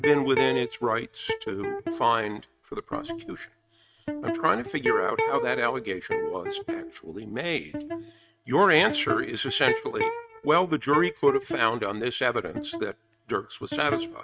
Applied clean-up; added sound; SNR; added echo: neural mask model RNNoise.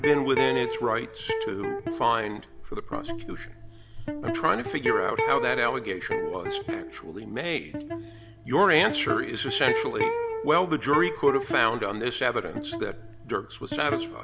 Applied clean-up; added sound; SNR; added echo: none; Electric guitar; 5 dB; none.